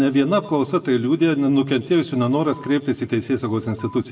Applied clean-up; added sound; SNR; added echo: none; Alarm; 19 dB; reverberation time 2.1 s.